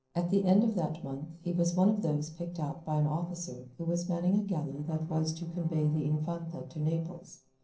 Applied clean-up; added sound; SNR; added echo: neural separator model SepFormer DNS4.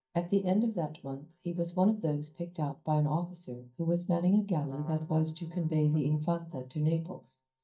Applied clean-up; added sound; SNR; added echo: neural mask model DeepFilterNet 3.